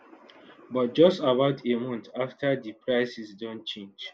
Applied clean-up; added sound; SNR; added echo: none; none; none; none.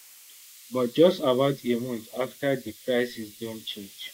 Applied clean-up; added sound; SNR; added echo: neural mask model Resemble Enhance denoiser.